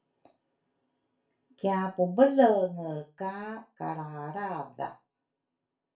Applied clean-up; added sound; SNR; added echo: none; none; none; reverberation time 0.3 s.